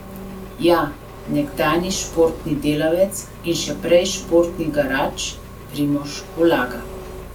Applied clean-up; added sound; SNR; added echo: none; Engine; 13 dB; none.